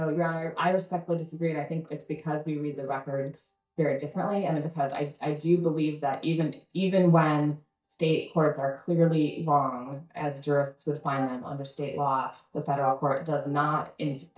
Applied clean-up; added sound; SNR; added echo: neural mask model DeepFilterNet 3.